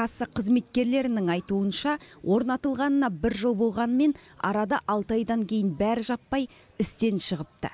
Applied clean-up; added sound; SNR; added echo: none; none; none; none.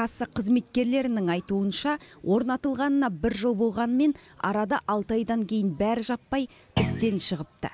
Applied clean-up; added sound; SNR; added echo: none; Thump, thud; 3 dB; none.